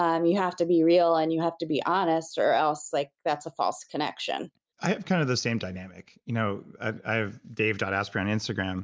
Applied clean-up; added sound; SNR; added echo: none; none; none; none.